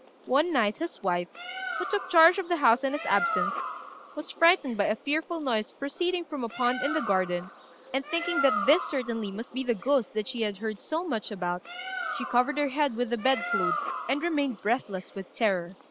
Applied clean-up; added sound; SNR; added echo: none; Bird; 9 dB; none.